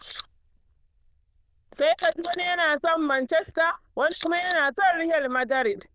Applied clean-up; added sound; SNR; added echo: neural diffusion model UNIVERSE++.